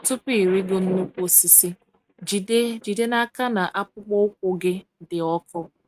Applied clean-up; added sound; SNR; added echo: neural mask model RNNoise.